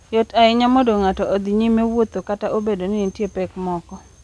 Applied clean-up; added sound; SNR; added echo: none; none; none; none.